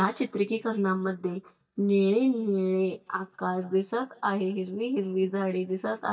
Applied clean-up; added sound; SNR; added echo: neural mask model DeepFilterNet 3.